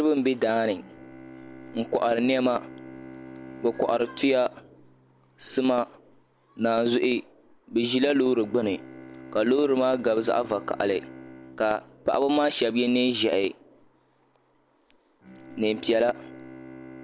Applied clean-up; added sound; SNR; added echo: none; Bowed string instrument; 19 dB; none.